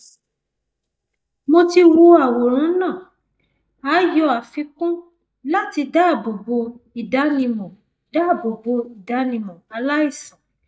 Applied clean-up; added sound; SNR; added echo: neural mask model DeepFilterNet 3.